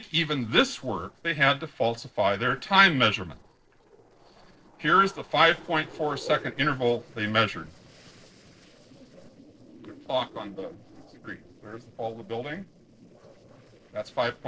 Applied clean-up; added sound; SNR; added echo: neural separator model SepFormer DNS4.